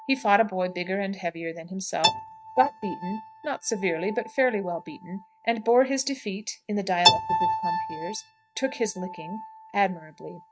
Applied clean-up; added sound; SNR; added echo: neural mask model RNNoise.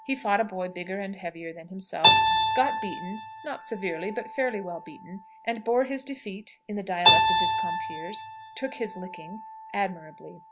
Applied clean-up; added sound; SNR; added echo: none; Keyboard (musical); -4 dB; none.